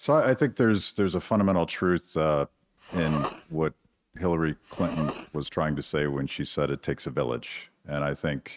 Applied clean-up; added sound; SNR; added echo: neural mask model RNNoise.